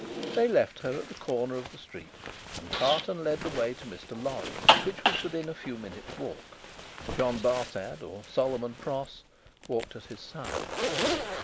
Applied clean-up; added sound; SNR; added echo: none; Zipper (clothing); 1 dB; none.